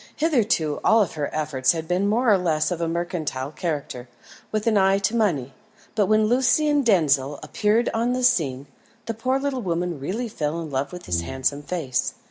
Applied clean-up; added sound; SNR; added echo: none; Brass instrument; 12 dB; none.